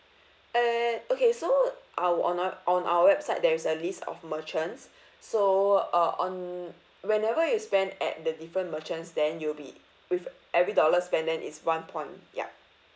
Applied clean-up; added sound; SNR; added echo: none; none; none; none.